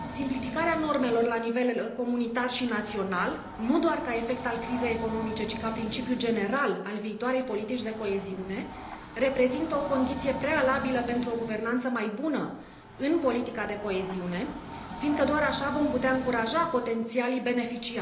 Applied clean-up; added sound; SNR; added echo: none; Train; 12 dB; reverberation time 1.0 s.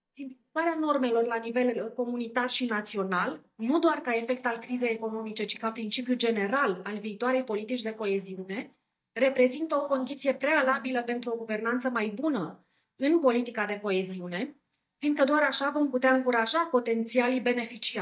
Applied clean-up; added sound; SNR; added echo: neural mask model DeepFilterNet 3.